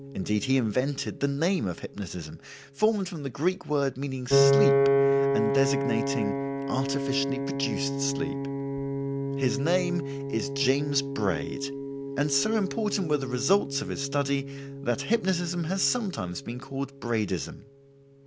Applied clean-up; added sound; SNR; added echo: none; Piano; 1 dB; none.